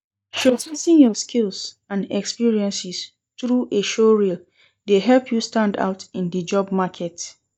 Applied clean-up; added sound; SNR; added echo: neural mask model DeepFilterNet 3.